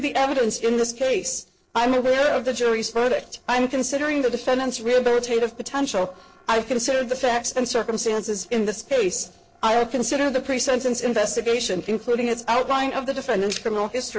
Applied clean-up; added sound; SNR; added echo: neural separator model SepFormer DNS4.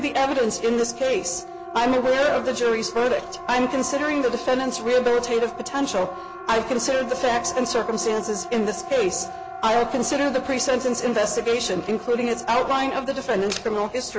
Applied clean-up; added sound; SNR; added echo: none; Siren; 13 dB; none.